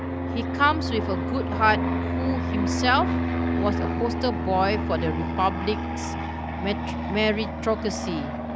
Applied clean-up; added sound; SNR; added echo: none; Fixed-wing aircraft, airplane; 0 dB; none.